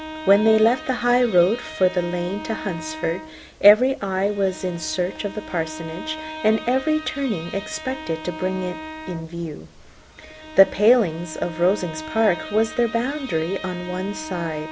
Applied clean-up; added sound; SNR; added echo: none; Bowed string instrument; 13 dB; none.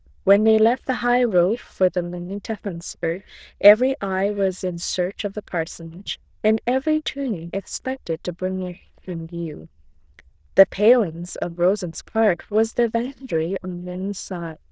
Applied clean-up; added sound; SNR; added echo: neural diffusion model UNIVERSE++.